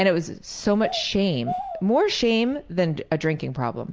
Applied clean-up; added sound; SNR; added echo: none; Bird vocalization, bird call, bird song; 12 dB; none.